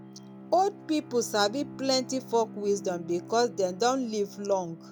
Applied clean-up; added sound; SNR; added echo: none; Bowed string instrument; 16 dB; none.